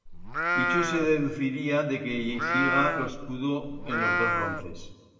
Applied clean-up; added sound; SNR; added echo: none; Livestock, farm animals, working animals; 0 dB; reverberation time 1.4 s.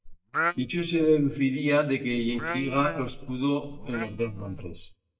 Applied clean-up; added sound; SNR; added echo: neural mask model DeepFilterNet 3.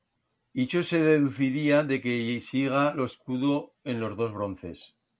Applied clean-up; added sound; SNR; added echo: none; none; none; none.